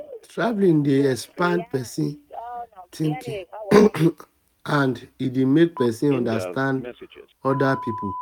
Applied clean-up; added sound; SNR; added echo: neural mask model RNNoise.